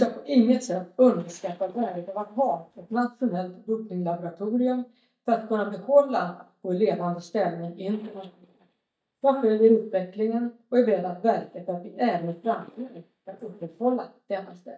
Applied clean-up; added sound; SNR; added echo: neural mask model DeepFilterNet 3.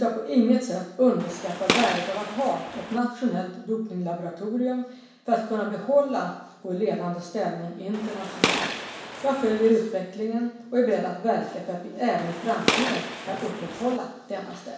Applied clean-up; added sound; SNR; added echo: none; Gunshot, gunfire; 3 dB; reverberation time 0.7 s.